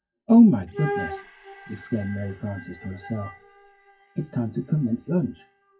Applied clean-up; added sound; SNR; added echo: classical method WPE with log-MMSE.